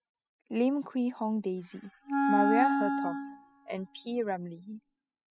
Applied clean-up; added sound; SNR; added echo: classical method spectral subtraction.